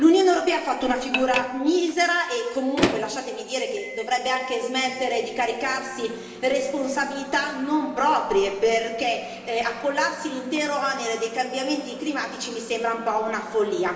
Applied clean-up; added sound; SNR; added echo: none; Microwave oven; 13 dB; reverberation time 1.3 s.